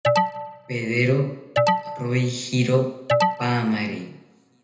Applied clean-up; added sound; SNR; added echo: none; Alarm; 0 dB; reverberation time 0.8 s.